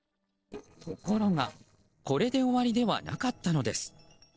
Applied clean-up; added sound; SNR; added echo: neural separator model SepFormer DNS4.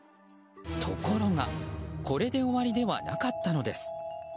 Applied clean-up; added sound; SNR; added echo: none; none; none; none.